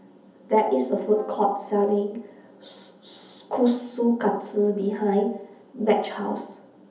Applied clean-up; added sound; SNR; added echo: none; Brass instrument; 19 dB; reverberation time 0.7 s.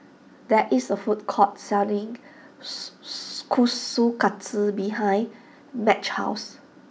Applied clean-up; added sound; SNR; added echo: none; none; none; none.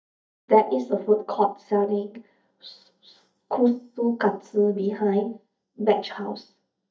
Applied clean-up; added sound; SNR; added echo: neural mask model DeepFilterNet 3.